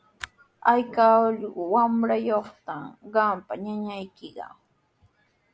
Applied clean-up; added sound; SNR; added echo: none; none; none; none.